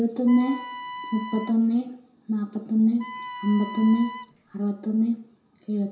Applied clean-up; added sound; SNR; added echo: none; Wind instrument, woodwind instrument; 12 dB; reverberation time 0.7 s.